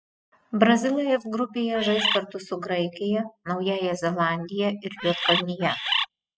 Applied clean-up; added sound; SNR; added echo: classical method spectral subtraction.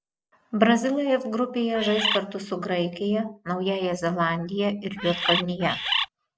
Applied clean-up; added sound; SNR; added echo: none; Bird; 1 dB; none.